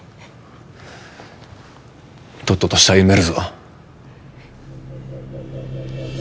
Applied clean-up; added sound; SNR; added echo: none; none; none; none.